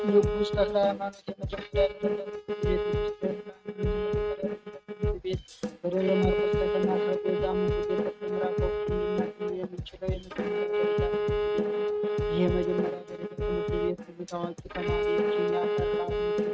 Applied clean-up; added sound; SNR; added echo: neural mask model RNNoise.